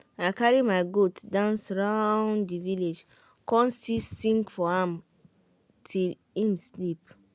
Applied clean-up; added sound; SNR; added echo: none; none; none; none.